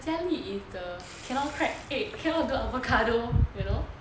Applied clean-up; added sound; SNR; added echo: none; Sink (filling or washing) / Water tap, faucet; 19 dB; none.